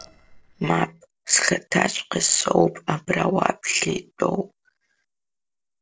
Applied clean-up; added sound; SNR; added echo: neural separator model SepFormer DNS4.